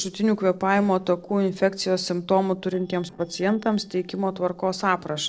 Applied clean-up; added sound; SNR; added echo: neural separator model SepFormer DNS4.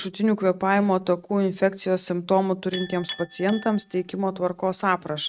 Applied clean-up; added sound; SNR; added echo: neural mask model RNNoise.